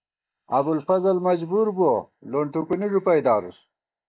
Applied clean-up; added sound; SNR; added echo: neural mask model Resemble Enhance denoiser.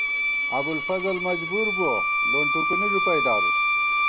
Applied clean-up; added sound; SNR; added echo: none; Bowed string instrument; -5 dB; none.